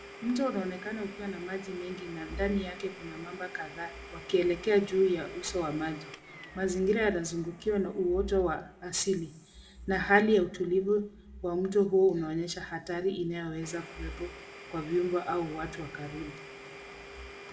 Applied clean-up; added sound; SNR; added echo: none; Domestic sounds, home sounds; 17 dB; reverberation time 0.7 s.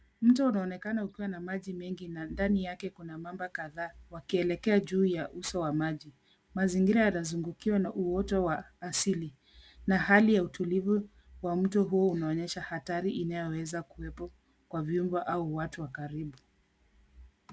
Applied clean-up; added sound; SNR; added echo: none; none; none; none.